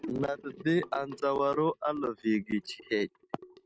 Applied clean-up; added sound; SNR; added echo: neural mask model RNNoise.